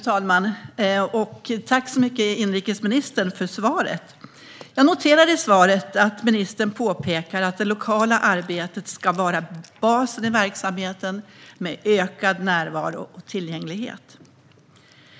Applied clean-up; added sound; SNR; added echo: none; none; none; none.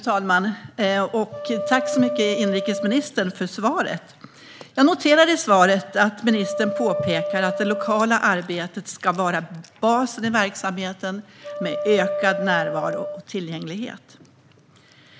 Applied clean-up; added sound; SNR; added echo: none; Wind instrument, woodwind instrument; 7 dB; none.